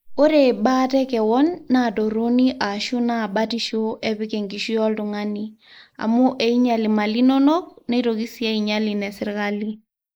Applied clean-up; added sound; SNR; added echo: neural mask model Resemble Enhance denoiser.